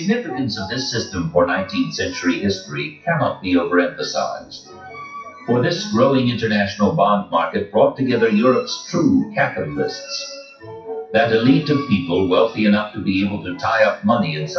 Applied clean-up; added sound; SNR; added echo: classical method WPE with log-MMSE.